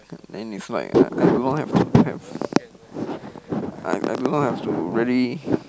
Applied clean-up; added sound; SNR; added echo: none; none; none; none.